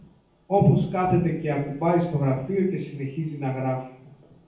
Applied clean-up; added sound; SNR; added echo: none; none; none; reverberation time 0.7 s.